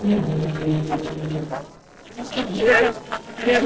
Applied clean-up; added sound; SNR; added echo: neural separator model SepFormer DNS4.